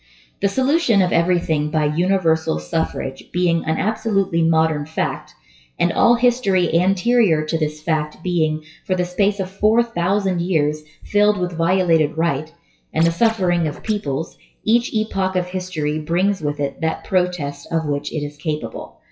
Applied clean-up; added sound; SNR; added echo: classical method WPE with log-MMSE.